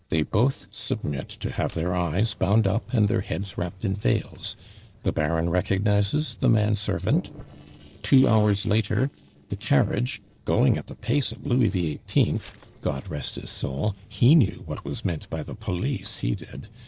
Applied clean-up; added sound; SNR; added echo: neural separator model SepFormer DNS4.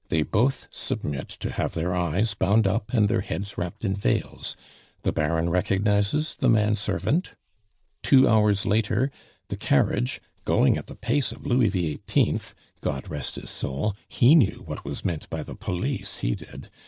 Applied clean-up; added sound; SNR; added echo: none; none; none; none.